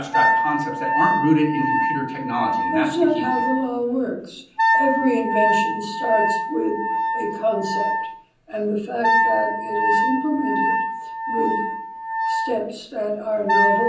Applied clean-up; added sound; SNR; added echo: none; Wind instrument, woodwind instrument; -2 dB; reverberation time 0.6 s.